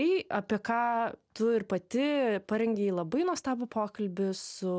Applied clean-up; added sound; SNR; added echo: none; none; none; none.